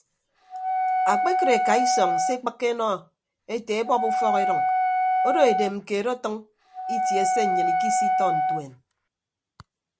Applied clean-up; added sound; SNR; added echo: none; Wind instrument, woodwind instrument; -4 dB; none.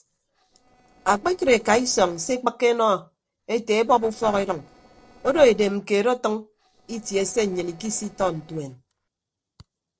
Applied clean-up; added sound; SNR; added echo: neural separator model SepFormer DNS4.